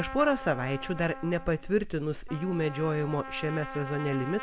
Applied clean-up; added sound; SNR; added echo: none; Trumpet; 12 dB; none.